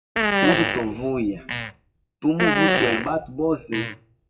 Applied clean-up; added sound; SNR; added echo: classical method WPE with log-MMSE.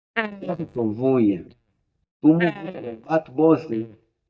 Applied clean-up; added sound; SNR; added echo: neural mask model DeepFilterNet 3.